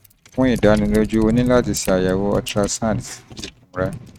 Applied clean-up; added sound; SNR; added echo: neural mask model RNNoise.